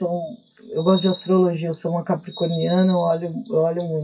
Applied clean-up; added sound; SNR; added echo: classical method WPE with log-MMSE.